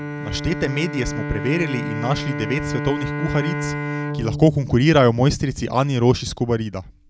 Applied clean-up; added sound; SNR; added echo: none; Bowed string instrument; 7 dB; none.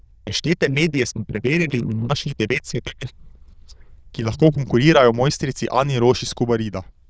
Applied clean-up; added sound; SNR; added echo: neural diffusion model UNIVERSE++.